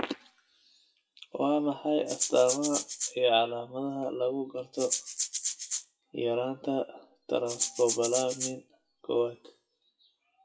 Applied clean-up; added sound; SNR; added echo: classical method WPE with log-MMSE.